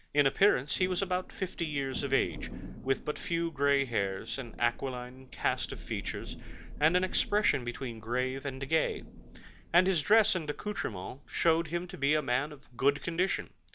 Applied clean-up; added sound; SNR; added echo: none; Thunder; 14 dB; none.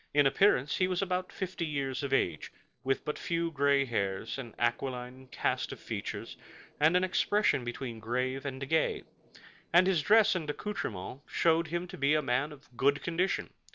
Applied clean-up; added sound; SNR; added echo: neural separator model SepFormer DNS4.